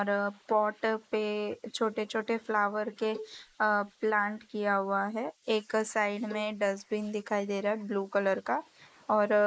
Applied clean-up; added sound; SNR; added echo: neural mask model Resemble Enhance denoiser.